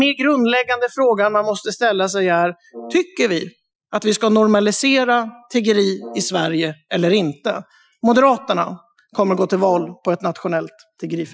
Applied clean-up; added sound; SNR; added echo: classical method Wiener filter.